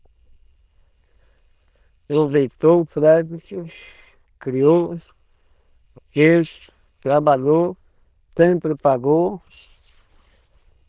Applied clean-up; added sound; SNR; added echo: neural diffusion model UNIVERSE++.